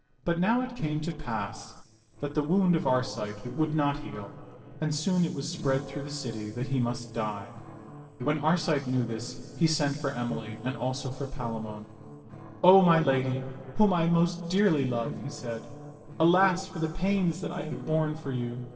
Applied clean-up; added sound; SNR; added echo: neural separator model SepFormer DNS4.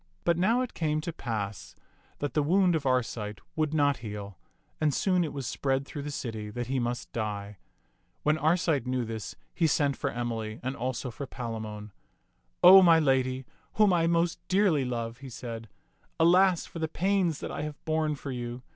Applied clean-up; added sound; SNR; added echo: none; none; none; none.